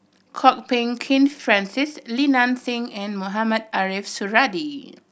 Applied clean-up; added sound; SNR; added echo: none; none; none; none.